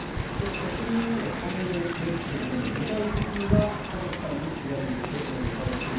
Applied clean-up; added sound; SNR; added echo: none; Wind; -1 dB; reverberation time 0.9 s.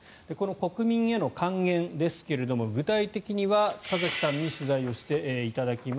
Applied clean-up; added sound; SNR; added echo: none; none; none; none.